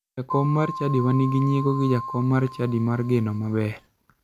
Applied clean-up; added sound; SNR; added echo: none; Keyboard (musical); 11 dB; none.